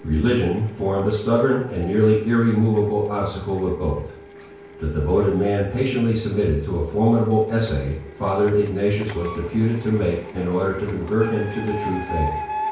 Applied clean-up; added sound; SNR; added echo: none; Printer; 15 dB; reverberation time 0.5 s.